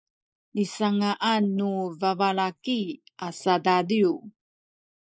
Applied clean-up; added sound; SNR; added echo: neural mask model Resemble Enhance denoiser.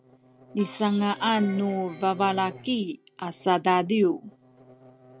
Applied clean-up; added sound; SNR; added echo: none; Plucked string instrument + Buzz; 19 dB; none.